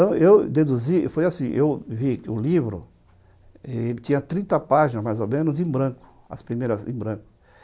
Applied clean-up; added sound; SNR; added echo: none; none; none; none.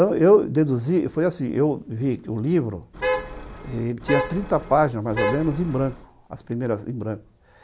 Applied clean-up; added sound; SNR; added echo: none; Traffic noise, roadway noise / Vehicle horn, car horn, honking; 6 dB; none.